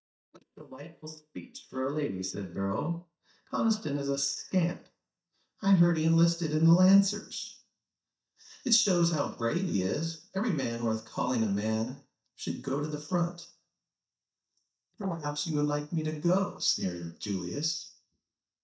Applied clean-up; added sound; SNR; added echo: neural mask model DeepFilterNet 3.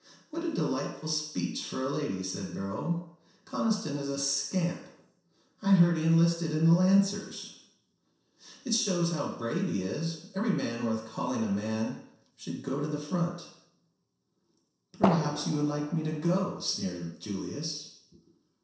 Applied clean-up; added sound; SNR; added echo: neural separator model SepFormer DNS4.